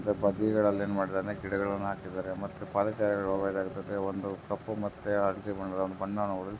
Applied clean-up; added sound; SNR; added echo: none; none; none; none.